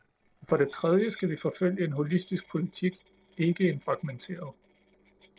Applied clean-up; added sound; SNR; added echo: neural separator model SepFormer DNS4.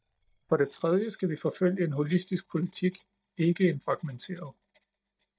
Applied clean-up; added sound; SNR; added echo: neural mask model DeepFilterNet 3.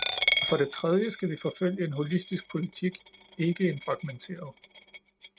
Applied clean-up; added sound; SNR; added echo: neural mask model RNNoise.